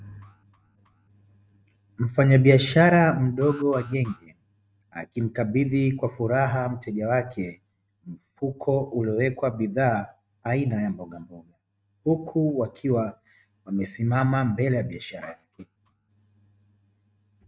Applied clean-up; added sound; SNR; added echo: neural mask model RNNoise.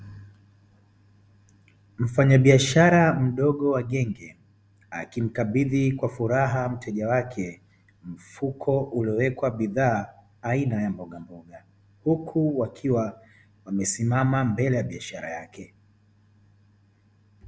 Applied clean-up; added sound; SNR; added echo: none; none; none; none.